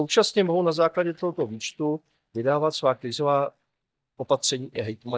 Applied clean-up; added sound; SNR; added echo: neural mask model DeepFilterNet 3.